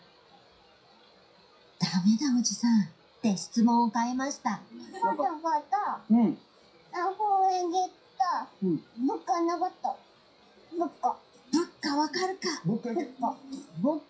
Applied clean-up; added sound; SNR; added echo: classical method WPE with log-MMSE.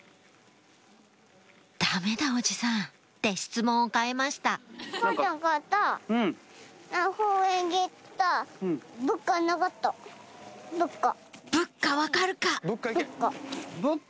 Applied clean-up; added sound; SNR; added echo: none; none; none; none.